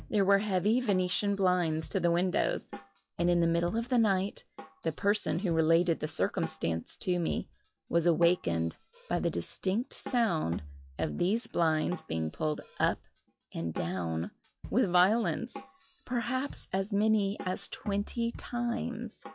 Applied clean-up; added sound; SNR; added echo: classical method log-MMSE.